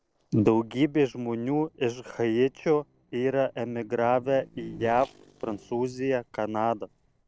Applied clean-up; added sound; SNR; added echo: neural separator model SepFormer DNS4.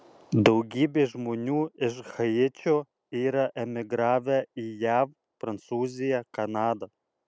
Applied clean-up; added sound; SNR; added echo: none; none; none; none.